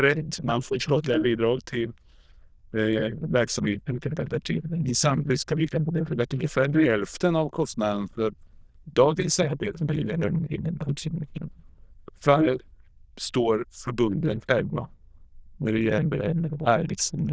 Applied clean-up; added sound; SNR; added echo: neural diffusion model UNIVERSE++.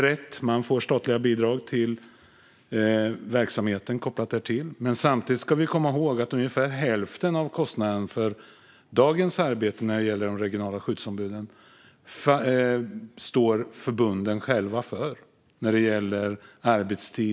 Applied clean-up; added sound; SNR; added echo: none; none; none; none.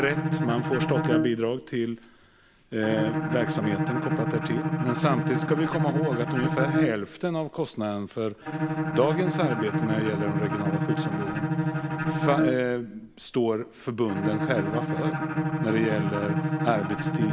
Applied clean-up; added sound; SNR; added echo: none; Bowed string instrument; 0 dB; none.